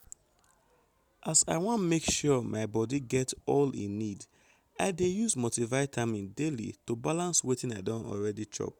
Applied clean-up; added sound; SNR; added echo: none; none; none; none.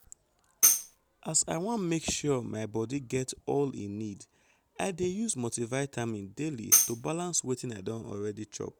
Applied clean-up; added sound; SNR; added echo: none; Tambourine; -4 dB; none.